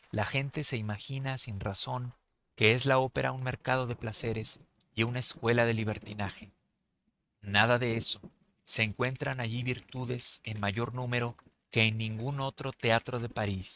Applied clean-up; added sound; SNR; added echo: neural mask model RNNoise.